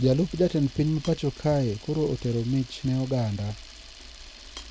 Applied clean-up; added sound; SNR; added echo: none; Camera; 16 dB; none.